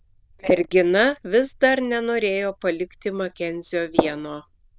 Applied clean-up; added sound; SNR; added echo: neural diffusion model UNIVERSE++.